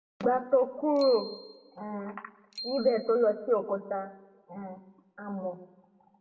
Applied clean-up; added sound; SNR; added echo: none; Bicycle bell; 16 dB; reverberation time 0.7 s.